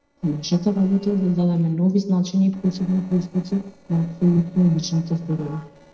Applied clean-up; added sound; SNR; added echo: neural separator model SepFormer DNS4.